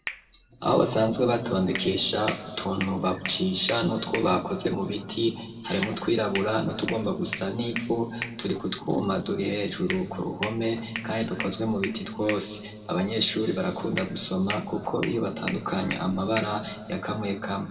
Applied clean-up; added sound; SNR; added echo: none; Hands; 13 dB; reverberation time 1.8 s.